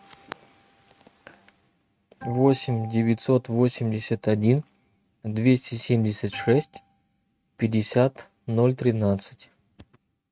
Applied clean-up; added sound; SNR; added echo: neural mask model RNNoise.